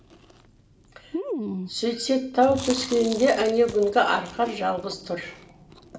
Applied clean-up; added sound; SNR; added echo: none; Chewing, mastication; 12 dB; reverberation time 0.2 s.